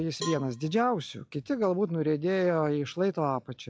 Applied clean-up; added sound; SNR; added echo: classical method log-MMSE.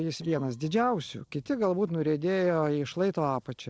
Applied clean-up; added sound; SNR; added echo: neural separator model SepFormer DNS4.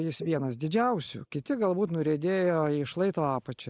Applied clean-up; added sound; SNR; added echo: neural mask model Resemble Enhance denoiser.